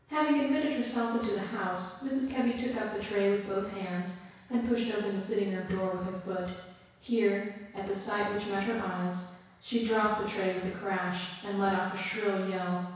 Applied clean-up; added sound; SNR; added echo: none; none; none; reverberation time 1.1 s.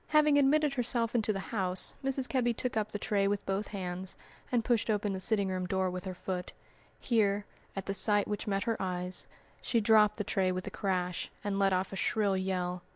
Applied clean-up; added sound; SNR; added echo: none; none; none; none.